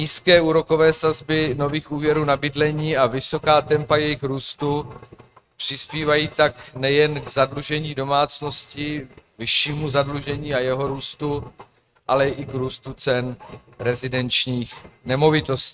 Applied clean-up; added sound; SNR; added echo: neural mask model RNNoise.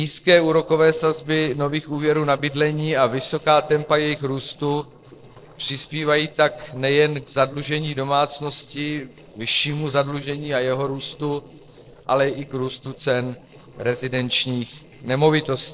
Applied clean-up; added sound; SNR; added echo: neural separator model SepFormer DNS4.